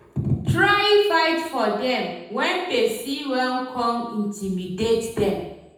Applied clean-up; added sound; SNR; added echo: none; none; none; reverberation time 0.9 s.